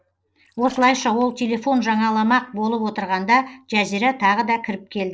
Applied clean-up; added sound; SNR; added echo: neural separator model SepFormer DNS4.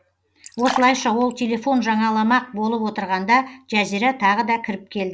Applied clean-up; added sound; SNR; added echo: none; Fill (with liquid); 12 dB; none.